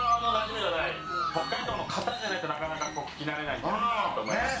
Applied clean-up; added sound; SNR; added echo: none; Chirp, tweet; 9 dB; reverberation time 0.5 s.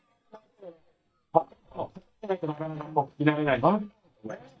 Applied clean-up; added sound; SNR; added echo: neural mask model DeepFilterNet 3.